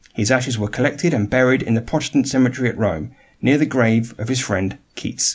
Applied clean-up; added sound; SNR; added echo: none; none; none; none.